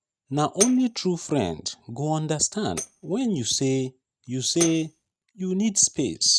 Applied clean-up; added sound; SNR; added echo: neural mask model RNNoise.